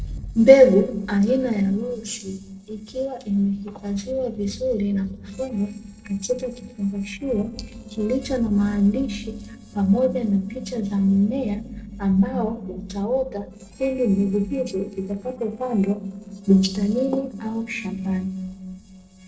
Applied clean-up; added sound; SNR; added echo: neural separator model SepFormer DNS4.